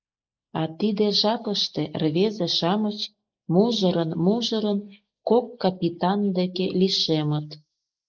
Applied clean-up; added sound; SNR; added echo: neural mask model Resemble Enhance denoiser.